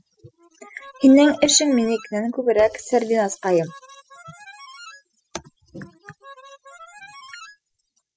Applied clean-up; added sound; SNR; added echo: classical method spectral subtraction.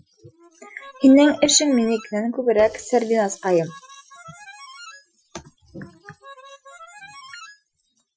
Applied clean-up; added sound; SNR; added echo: classical method Wiener filter.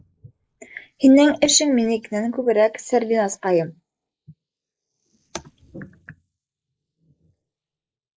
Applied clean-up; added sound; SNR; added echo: neural mask model Resemble Enhance denoiser.